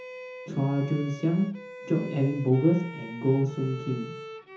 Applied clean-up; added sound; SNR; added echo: none; Bowed string instrument; 15 dB; reverberation time 0.6 s.